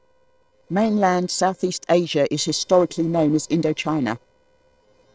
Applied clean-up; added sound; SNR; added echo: neural separator model SepFormer DNS4.